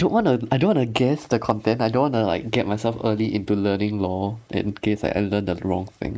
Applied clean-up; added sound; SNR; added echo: neural mask model Resemble Enhance denoiser.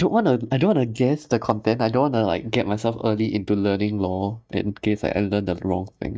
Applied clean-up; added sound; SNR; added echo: neural mask model DeepFilterNet 3.